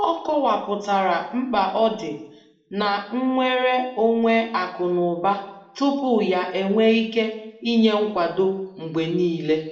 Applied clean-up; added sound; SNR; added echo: none; none; none; reverberation time 0.7 s.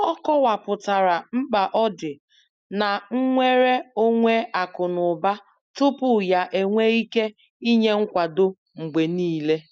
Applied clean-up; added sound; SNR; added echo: none; none; none; none.